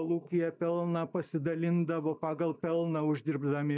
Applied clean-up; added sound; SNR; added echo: neural mask model DeepFilterNet 3.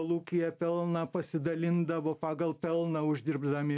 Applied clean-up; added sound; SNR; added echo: none; none; none; none.